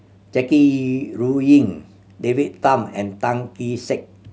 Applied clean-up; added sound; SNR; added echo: none; none; none; none.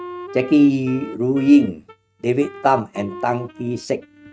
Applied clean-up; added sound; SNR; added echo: neural mask model RNNoise.